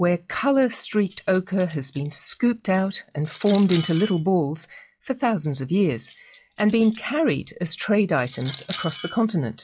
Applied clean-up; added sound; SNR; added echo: classical method log-MMSE.